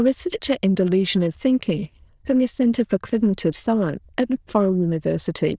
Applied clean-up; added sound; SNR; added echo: neural diffusion model UNIVERSE++.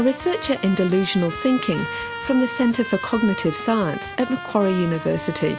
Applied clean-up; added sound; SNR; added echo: none; Trumpet; 11 dB; none.